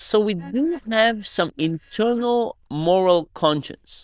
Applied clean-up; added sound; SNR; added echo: neural diffusion model UNIVERSE++.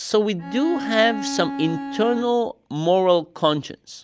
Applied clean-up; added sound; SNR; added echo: none; Bowed string instrument; 8 dB; none.